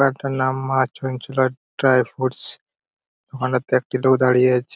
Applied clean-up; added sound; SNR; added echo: none; none; none; none.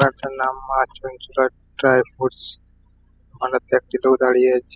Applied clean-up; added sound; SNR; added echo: classical method spectral subtraction.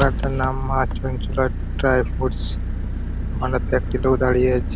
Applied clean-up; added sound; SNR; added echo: none; Engine; 1 dB; none.